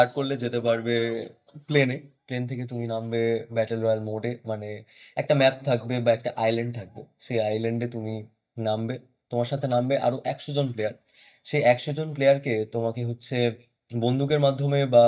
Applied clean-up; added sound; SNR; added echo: neural mask model DeepFilterNet 3.